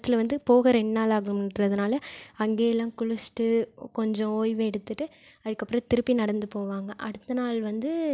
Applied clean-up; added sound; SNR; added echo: none; none; none; none.